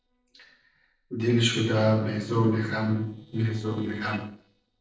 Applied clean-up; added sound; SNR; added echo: neural separator model SepFormer DNS4.